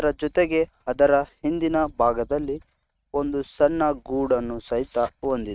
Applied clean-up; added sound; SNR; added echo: neural mask model RNNoise.